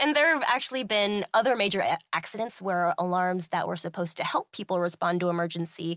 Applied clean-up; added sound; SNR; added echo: none; none; none; none.